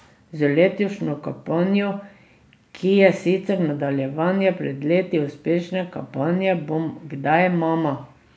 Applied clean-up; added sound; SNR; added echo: none; none; none; none.